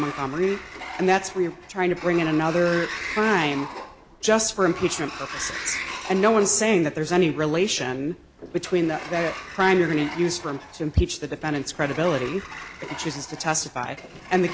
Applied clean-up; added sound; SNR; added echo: none; Sliding door; 13 dB; none.